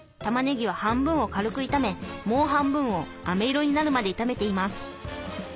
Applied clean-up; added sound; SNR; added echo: none; none; none; none.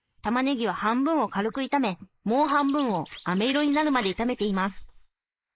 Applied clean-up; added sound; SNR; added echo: neural mask model Resemble Enhance denoiser.